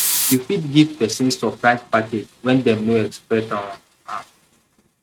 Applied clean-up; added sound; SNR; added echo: neural mask model RNNoise.